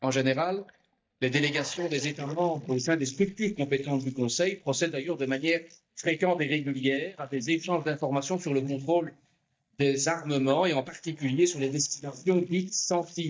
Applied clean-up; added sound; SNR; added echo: neural mask model DeepFilterNet 3.